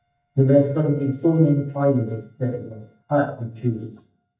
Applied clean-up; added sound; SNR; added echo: neural mask model DeepFilterNet 3.